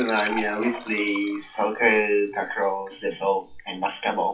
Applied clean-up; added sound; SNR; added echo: classical method WPE with log-MMSE.